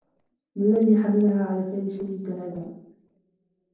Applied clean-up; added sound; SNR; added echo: neural separator model SepFormer DNS4.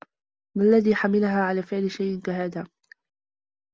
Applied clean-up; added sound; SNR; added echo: none; none; none; none.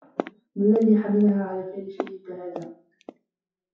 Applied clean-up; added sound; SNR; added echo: classical method WPE with log-MMSE.